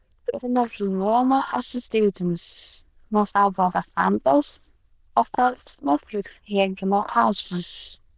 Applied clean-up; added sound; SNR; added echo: neural diffusion model UNIVERSE++.